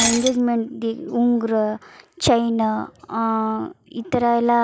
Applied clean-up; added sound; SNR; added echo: none; Shatter; 12 dB; none.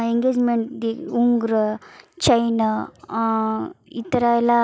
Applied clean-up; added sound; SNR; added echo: none; none; none; none.